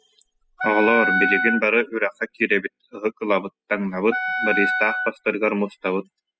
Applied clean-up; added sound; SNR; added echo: classical method spectral subtraction.